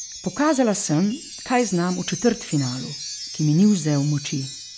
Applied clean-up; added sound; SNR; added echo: none; Wind chime; 10 dB; none.